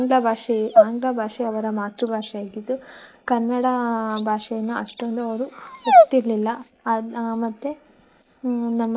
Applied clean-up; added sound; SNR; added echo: neural mask model Resemble Enhance denoiser.